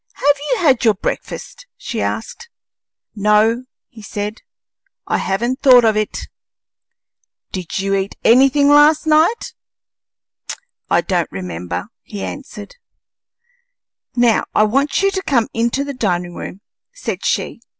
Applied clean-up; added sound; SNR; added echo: none; none; none; none.